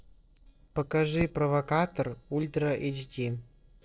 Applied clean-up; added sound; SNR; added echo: neural separator model SepFormer DNS4.